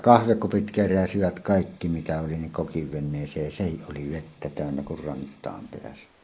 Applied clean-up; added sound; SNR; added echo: neural mask model Resemble Enhance denoiser.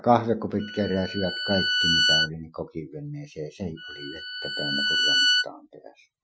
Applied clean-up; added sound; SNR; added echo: classical method Wiener filter.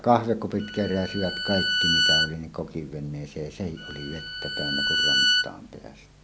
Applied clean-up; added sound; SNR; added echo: none; Bowed string instrument; -2 dB; none.